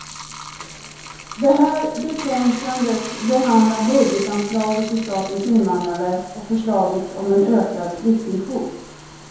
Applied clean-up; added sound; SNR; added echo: none; Bathtub (filling or washing); 16 dB; reverberation time 0.9 s.